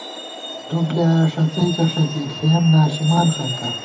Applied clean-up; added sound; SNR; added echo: none; Truck; 12 dB; reverberation time 0.4 s.